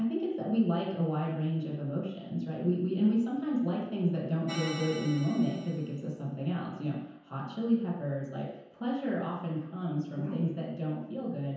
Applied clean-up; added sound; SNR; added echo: none; Organ; 14 dB; reverberation time 0.9 s.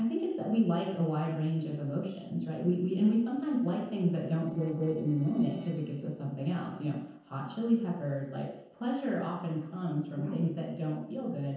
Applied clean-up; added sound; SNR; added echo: neural separator model SepFormer DNS4.